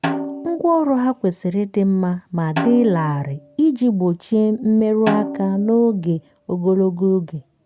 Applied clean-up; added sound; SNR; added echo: none; Snare drum; 12 dB; none.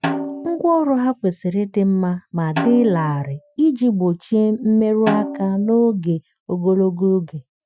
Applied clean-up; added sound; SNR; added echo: classical method Wiener filter.